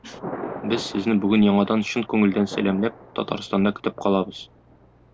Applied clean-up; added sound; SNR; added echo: none; Thunder; 15 dB; none.